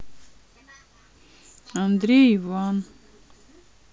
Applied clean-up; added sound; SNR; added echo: none; none; none; none.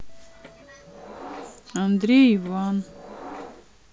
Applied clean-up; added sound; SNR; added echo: none; Subway, metro, underground; 18 dB; none.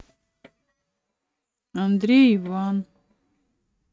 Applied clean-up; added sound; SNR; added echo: neural mask model RNNoise.